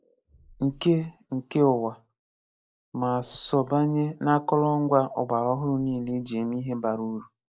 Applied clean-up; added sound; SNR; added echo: neural mask model Resemble Enhance denoiser.